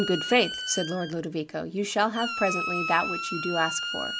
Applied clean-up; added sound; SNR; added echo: none; Squeak; 5 dB; none.